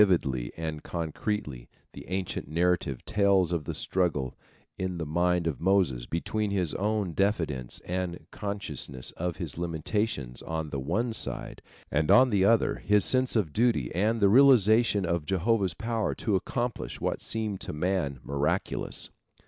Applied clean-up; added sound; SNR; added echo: none; none; none; none.